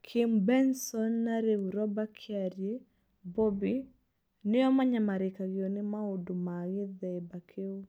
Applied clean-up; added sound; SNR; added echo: none; none; none; none.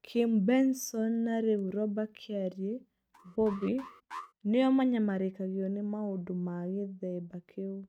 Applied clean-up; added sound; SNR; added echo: neural mask model RNNoise.